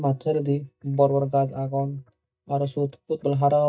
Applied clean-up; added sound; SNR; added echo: neural mask model DeepFilterNet 3.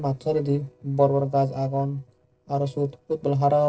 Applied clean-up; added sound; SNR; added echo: neural separator model SepFormer DNS4.